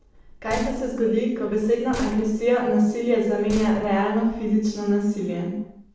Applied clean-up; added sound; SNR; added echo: none; Slam; 15 dB; reverberation time 0.7 s.